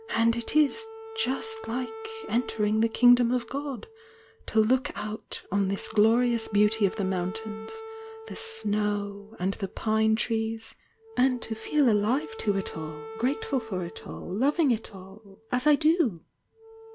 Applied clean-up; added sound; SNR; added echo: none; Wind instrument, woodwind instrument; 15 dB; none.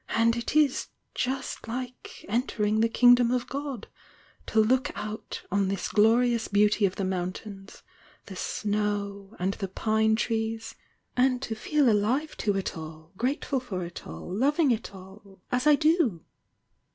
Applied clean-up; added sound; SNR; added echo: none; none; none; none.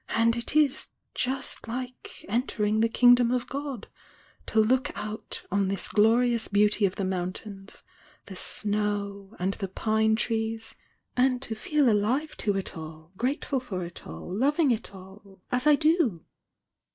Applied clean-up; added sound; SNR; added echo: neural mask model Resemble Enhance denoiser.